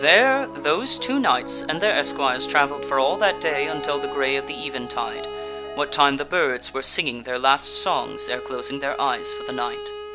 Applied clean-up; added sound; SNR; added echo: none; Piano + Bowed string instrument; 11 dB; none.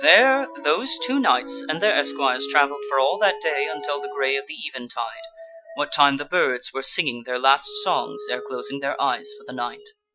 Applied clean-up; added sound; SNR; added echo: classical method Wiener filter.